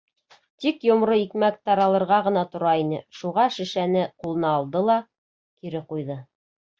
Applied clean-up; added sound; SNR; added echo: none; none; none; none.